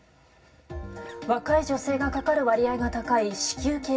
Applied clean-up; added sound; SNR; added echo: none; Guitar; 19 dB; reverberation time 0.4 s.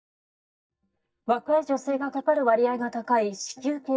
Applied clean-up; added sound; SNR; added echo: neural mask model DeepFilterNet 3.